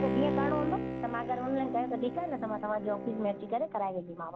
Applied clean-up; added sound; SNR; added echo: none; Bowed string instrument; 2 dB; none.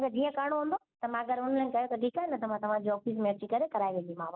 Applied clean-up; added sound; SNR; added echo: none; none; none; none.